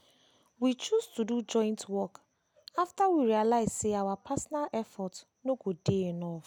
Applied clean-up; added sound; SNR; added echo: none; none; none; none.